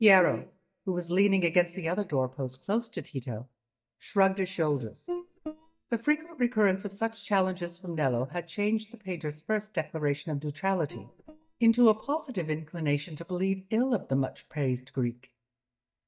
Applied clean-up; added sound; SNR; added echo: neural mask model DeepFilterNet 3.